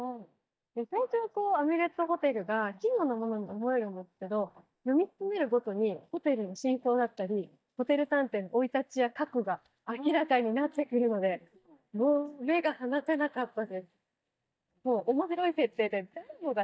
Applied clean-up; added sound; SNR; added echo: neural mask model DeepFilterNet 3.